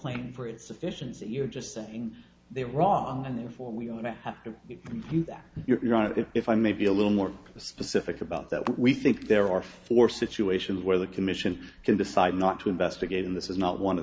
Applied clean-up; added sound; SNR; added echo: none; Camera; 18 dB; none.